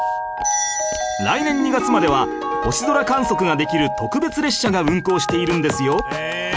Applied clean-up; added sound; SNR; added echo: none; Organ + Walk, footsteps; 17 dB; none.